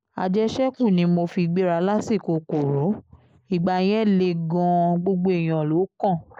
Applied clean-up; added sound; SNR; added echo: neural mask model Resemble Enhance denoiser.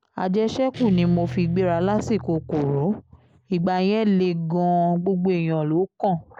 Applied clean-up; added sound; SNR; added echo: none; Guitar; 13 dB; none.